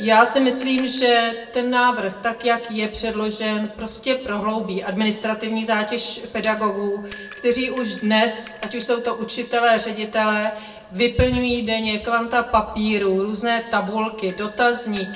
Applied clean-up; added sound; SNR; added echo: none; Bell; 11 dB; reverberation time 0.7 s.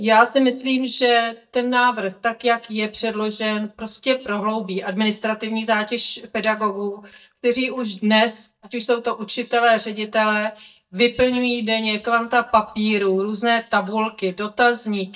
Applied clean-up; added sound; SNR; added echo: neural mask model DeepFilterNet 3.